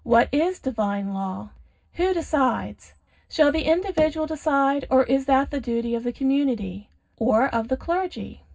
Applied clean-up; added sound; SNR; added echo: none; Knock / Wood; 19 dB; reverberation time 0.4 s.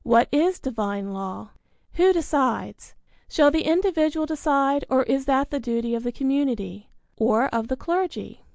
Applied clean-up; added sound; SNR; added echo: none; none; none; none.